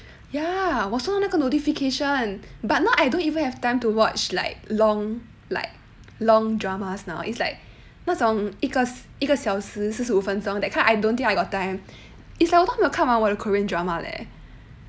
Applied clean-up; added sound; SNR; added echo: none; none; none; none.